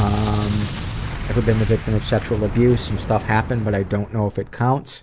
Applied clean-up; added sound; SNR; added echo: none; Explosion; 7 dB; none.